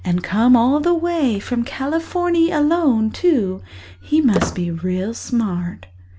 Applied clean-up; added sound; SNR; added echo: none; Squeak; 14 dB; none.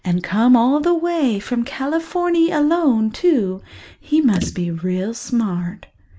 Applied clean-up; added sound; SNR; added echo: neural mask model Resemble Enhance denoiser.